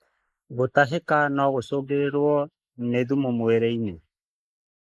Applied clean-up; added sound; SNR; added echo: neural mask model Resemble Enhance denoiser.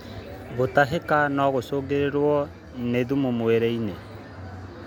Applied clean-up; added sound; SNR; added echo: none; none; none; none.